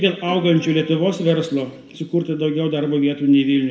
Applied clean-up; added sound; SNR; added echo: none; Plucked string instrument; 20 dB; reverberation time 0.7 s.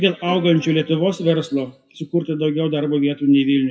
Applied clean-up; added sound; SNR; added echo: classical method WPE with log-MMSE.